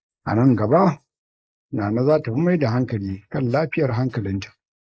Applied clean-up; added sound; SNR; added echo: neural mask model Resemble Enhance denoiser.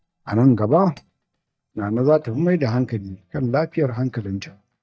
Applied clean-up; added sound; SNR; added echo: neural mask model DeepFilterNet 3.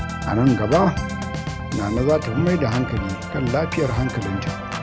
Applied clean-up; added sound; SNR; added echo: none; Organ; 5 dB; none.